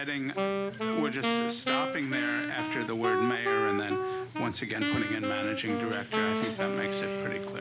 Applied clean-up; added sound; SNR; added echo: none; Wind instrument, woodwind instrument; -2 dB; none.